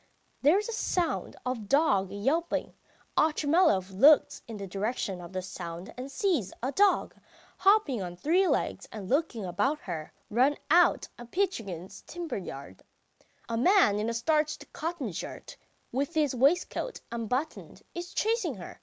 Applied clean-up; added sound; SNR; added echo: none; none; none; none.